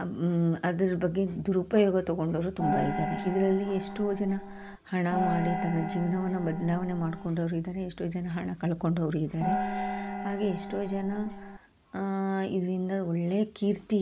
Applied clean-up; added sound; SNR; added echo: none; Gong; 5 dB; none.